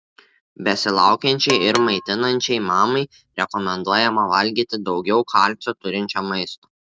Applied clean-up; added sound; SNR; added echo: none; Percussion; 11 dB; none.